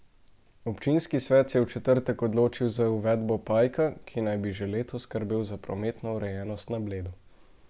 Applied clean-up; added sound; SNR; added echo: none; none; none; none.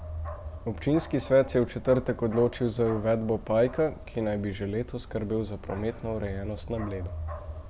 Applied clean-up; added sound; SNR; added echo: none; Bark; 12 dB; none.